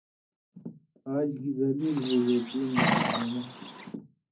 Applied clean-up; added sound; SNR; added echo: none; Livestock, farm animals, working animals; 1 dB; reverberation time 0.4 s.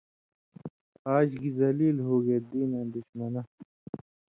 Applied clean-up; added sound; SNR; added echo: none; none; none; none.